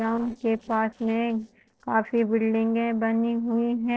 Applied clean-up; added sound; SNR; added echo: neural separator model SepFormer DNS4.